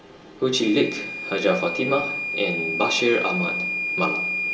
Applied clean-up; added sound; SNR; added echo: none; Microwave oven / Alarm; 4 dB; reverberation time 1.4 s.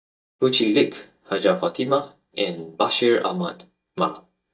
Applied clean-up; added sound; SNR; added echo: neural mask model DeepFilterNet 3.